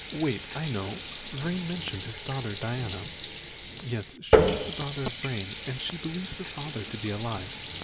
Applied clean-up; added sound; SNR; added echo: none; Water tap, faucet; -2 dB; none.